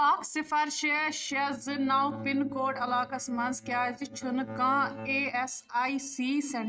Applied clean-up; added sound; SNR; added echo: neural mask model RNNoise.